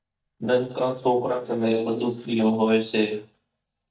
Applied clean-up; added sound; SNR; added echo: neural mask model DeepFilterNet 3.